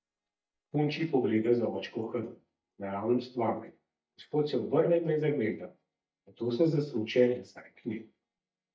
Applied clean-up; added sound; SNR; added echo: neural mask model DeepFilterNet 3.